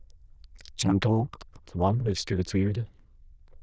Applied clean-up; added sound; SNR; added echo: neural diffusion model UNIVERSE++.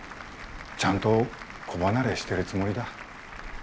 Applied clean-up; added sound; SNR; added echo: none; Gull, seagull / Ocean + Applause; 12 dB; none.